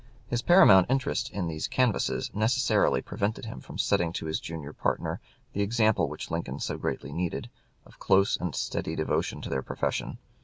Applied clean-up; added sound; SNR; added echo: none; none; none; none.